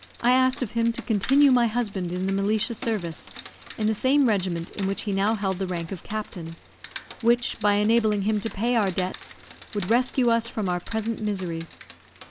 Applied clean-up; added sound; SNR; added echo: none; Rain; 19 dB; none.